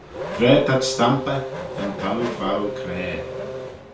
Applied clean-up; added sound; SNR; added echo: none; Race car, auto racing / Accelerating, revving, vroom; 7 dB; reverberation time 0.4 s.